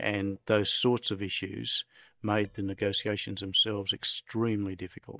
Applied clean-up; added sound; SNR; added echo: neural mask model DeepFilterNet 3.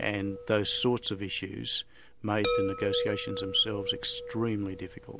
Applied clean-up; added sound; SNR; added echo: none; Chime; 6 dB; none.